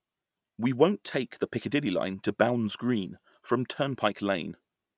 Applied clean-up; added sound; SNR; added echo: none; none; none; none.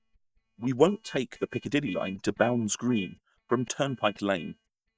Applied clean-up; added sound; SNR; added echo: neural mask model DeepFilterNet 3.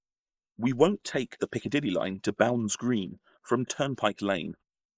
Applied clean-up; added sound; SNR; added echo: neural mask model Resemble Enhance denoiser.